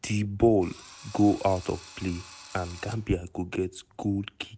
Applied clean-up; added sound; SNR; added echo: none; Drill; 20 dB; none.